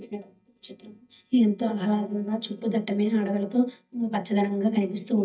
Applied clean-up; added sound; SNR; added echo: neural mask model DeepFilterNet 3.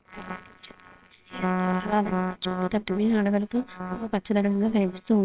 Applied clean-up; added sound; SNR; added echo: neural separator model SepFormer WHAMR!.